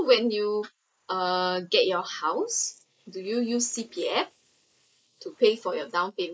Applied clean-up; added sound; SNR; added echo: neural mask model Resemble Enhance denoiser.